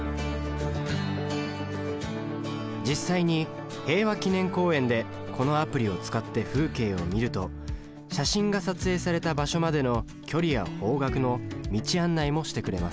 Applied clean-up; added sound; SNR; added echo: none; none; none; none.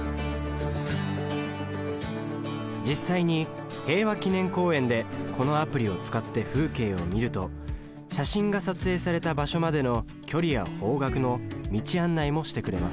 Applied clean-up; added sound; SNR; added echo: none; Acoustic guitar / Strum; 20 dB; none.